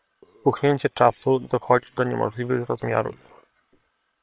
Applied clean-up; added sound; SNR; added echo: neural separator model SepFormer WHAM!.